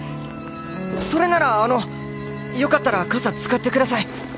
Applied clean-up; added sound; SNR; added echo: none; Walk, footsteps; 15 dB; none.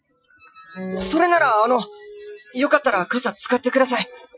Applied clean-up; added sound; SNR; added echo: classical method Wiener filter.